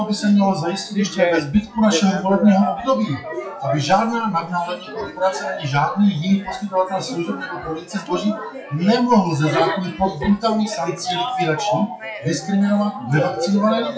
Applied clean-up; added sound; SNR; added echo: classical method WPE with log-MMSE.